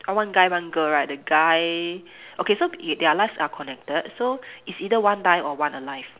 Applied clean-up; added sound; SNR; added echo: none; none; none; none.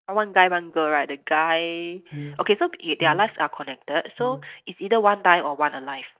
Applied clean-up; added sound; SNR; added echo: neural mask model DeepFilterNet 3.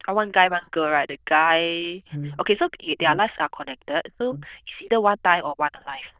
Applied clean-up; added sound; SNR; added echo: neural diffusion model UNIVERSE++.